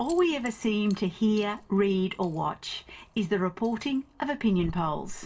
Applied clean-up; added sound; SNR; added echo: none; Keys jangling; 18 dB; reverberation time 0.2 s.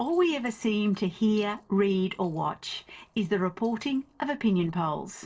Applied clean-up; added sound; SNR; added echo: neural separator model SepFormer DNS4.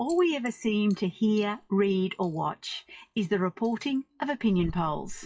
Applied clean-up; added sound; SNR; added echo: classical method WPE with log-MMSE.